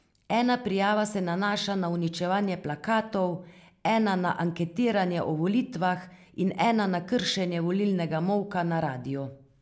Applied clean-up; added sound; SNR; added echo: none; none; none; none.